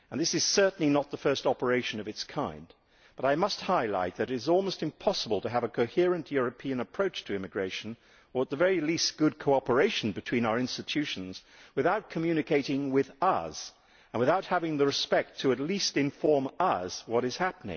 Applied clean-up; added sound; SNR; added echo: none; none; none; none.